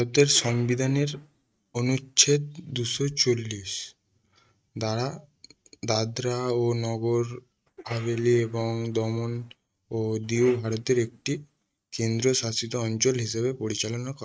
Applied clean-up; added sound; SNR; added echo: neural mask model RNNoise.